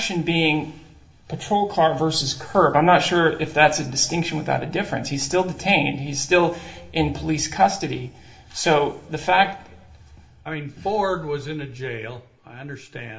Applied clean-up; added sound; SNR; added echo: none; none; none; reverberation time 0.9 s.